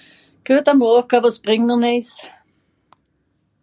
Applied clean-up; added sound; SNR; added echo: none; none; none; none.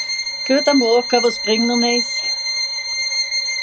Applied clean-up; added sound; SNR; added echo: none; Bowed string instrument; 2 dB; none.